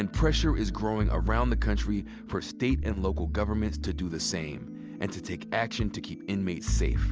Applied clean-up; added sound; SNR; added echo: none; none; none; none.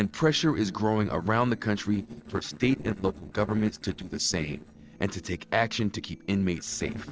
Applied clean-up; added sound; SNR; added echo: neural separator model SepFormer DNS4.